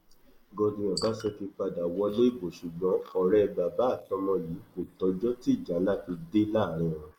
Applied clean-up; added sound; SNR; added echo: neural mask model Resemble Enhance denoiser.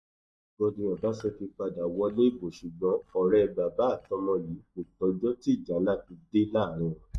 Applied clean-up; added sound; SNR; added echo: neural mask model DeepFilterNet 3.